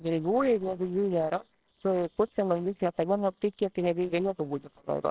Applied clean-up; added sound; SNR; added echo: neural separator model SepFormer WHAMR!.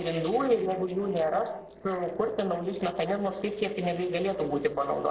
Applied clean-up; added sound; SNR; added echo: neural separator model SepFormer DNS4.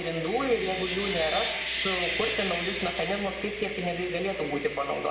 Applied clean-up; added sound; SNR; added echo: none; Sawing; 4 dB; reverberation time 1.1 s.